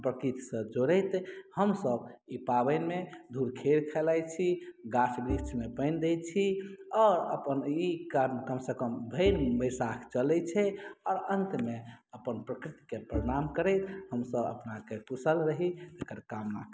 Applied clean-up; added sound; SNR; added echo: none; Bowed string instrument; 11 dB; none.